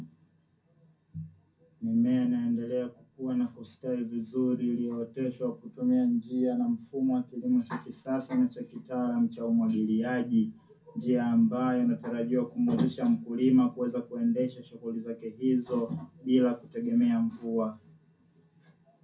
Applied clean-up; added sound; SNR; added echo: none; none; none; reverberation time 0.3 s.